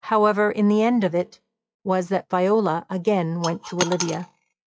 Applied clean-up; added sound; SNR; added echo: classical method log-MMSE.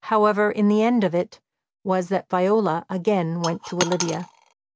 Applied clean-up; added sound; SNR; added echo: none; Coin (dropping); 8 dB; none.